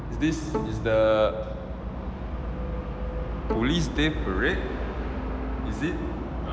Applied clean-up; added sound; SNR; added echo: none; Bowed string instrument; 13 dB; none.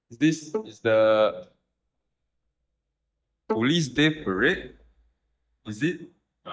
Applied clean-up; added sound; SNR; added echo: neural mask model DeepFilterNet 3.